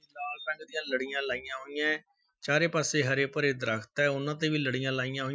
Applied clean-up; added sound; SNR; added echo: classical method Wiener filter.